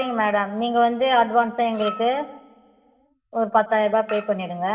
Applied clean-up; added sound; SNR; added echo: none; Chink, clink; 18 dB; reverberation time 2.9 s.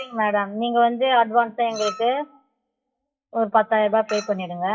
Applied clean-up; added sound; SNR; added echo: classical method WPE with log-MMSE.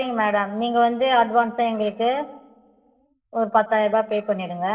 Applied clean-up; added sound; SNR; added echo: neural separator model SepFormer DNS4.